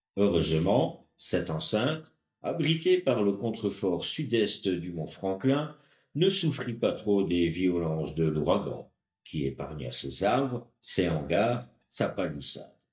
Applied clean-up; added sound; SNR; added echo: neural mask model DeepFilterNet 3.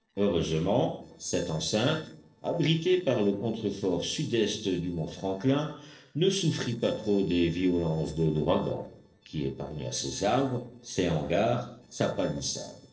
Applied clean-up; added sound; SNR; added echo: neural separator model SepFormer DNS4.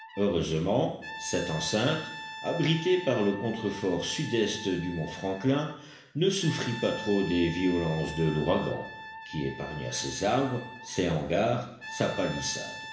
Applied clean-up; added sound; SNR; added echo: none; Brass instrument; 13 dB; reverberation time 0.8 s.